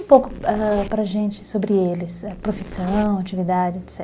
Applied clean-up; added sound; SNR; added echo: none; Zipper (clothing); 14 dB; none.